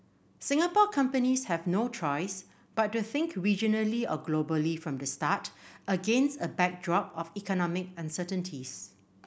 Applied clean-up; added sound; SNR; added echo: none; none; none; none.